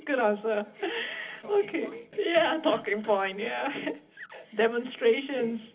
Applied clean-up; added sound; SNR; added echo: none; none; none; reverberation time 0.4 s.